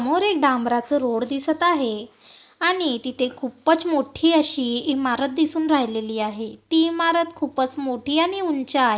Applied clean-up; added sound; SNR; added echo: none; none; none; none.